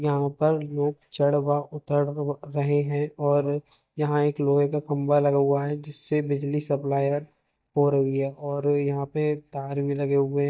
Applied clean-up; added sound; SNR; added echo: neural mask model DeepFilterNet 3.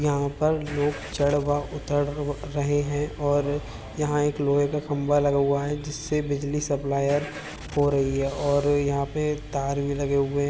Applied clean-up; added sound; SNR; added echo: none; Engine starting / Car; 16 dB; none.